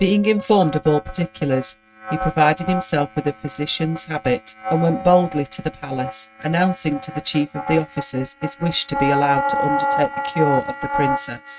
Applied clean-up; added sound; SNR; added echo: neural mask model RNNoise.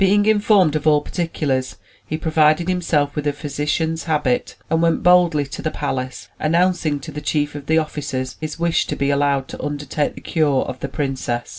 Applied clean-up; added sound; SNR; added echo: none; none; none; none.